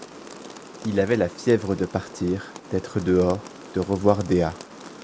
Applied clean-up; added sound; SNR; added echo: none; Rain; 17 dB; none.